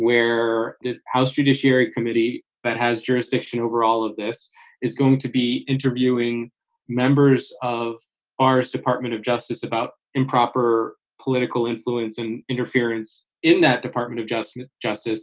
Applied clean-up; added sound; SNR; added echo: none; none; none; none.